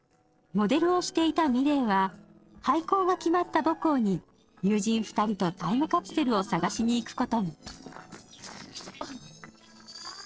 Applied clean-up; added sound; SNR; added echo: neural separator model SepFormer DNS4.